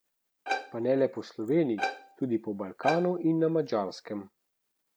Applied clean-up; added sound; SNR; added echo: none; Bowed string instrument; 8 dB; none.